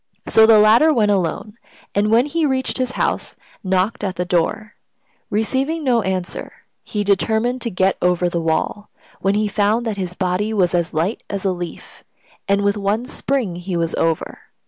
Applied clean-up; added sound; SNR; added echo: none; none; none; none.